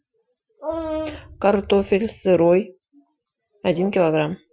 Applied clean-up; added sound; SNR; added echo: classical method Wiener filter.